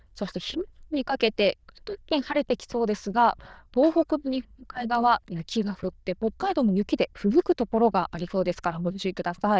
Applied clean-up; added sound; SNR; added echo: neural diffusion model UNIVERSE++.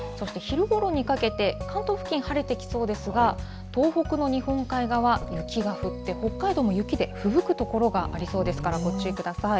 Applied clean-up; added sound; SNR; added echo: none; Door; 18 dB; none.